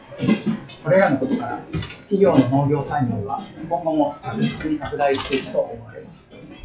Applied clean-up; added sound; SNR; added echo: classical method WPE with log-MMSE.